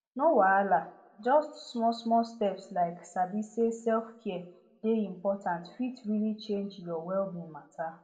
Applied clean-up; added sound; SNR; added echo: none; none; none; reverberation time 0.5 s.